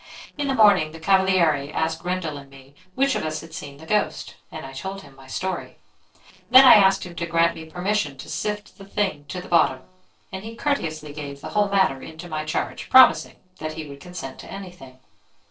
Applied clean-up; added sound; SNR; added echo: neural separator model SepFormer DNS4.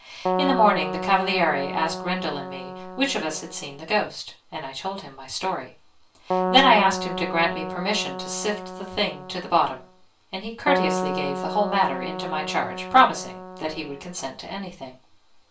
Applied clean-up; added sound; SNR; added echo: none; Keyboard (musical); 4 dB; reverberation time 0.3 s.